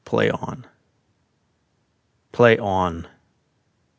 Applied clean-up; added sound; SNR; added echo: none; none; none; none.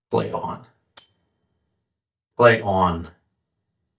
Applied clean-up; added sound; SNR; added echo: neural mask model DeepFilterNet 3.